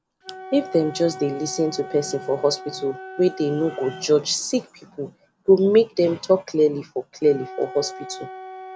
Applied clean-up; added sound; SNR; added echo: none; Wind instrument, woodwind instrument; 16 dB; none.